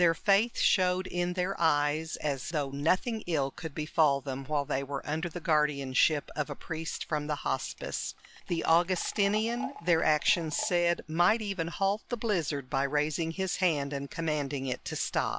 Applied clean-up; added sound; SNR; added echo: none; Liquid; 16 dB; none.